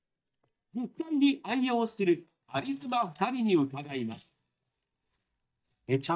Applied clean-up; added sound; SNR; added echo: neural mask model DeepFilterNet 3.